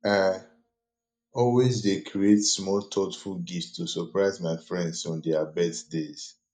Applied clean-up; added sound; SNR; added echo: neural mask model DeepFilterNet 3.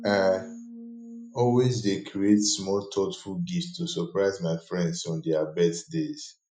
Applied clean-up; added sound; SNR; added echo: classical method Wiener filter.